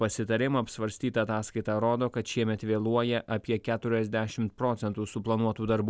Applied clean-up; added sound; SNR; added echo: none; none; none; none.